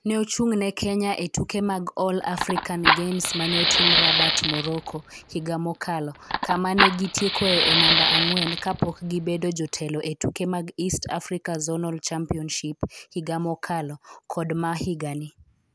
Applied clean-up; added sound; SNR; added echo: none; Fire; -3 dB; none.